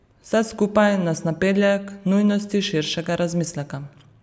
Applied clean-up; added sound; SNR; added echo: none; none; none; none.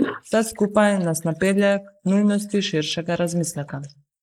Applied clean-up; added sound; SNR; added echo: neural mask model Resemble Enhance denoiser.